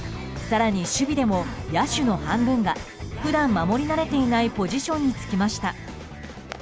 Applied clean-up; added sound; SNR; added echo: none; none; none; none.